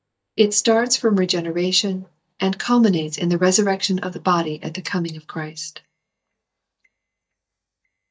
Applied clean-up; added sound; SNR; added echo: neural mask model DeepFilterNet 3.